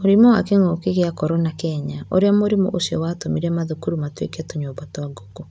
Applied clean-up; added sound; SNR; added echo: none; none; none; none.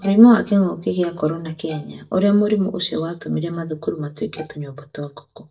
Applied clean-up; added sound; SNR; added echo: neural mask model DeepFilterNet 3.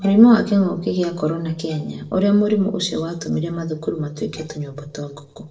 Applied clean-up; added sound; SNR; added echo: neural separator model SepFormer DNS4.